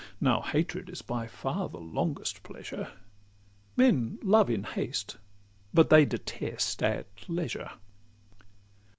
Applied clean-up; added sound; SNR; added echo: none; none; none; none.